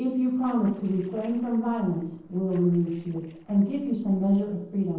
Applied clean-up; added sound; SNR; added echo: neural separator model SepFormer DNS4.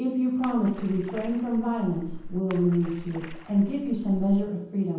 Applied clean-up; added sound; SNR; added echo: none; Splash, splatter; 13 dB; reverberation time 0.9 s.